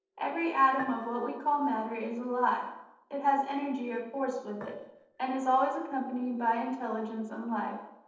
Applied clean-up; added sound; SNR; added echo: neural separator model SepFormer DNS4.